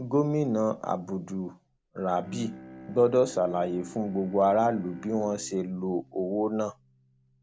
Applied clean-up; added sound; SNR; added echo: none; Bowed string instrument; 19 dB; none.